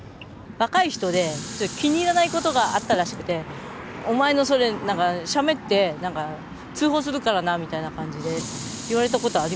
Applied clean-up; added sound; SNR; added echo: none; Dishes, pots, and pans; 14 dB; none.